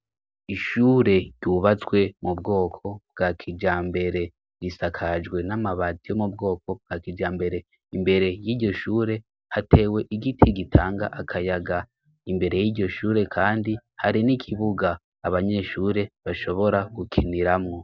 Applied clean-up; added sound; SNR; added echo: none; none; none; none.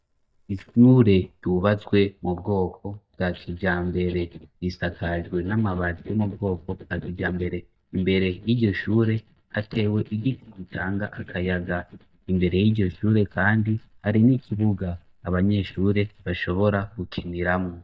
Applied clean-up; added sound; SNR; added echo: neural mask model DeepFilterNet 3.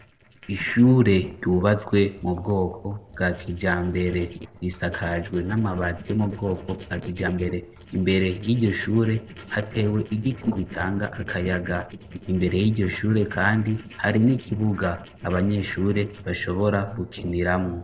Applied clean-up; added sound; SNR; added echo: neural separator model SepFormer DNS4.